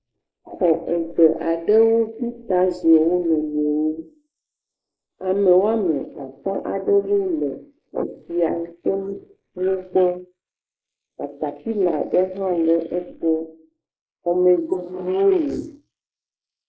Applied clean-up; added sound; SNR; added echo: neural mask model Resemble Enhance denoiser.